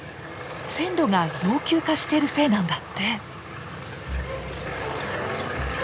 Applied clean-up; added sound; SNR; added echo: none; none; none; none.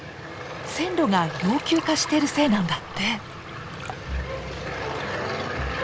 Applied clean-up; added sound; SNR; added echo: none; Liquid; 16 dB; none.